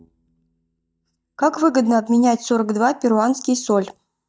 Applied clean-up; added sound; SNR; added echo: neural mask model DeepFilterNet 3.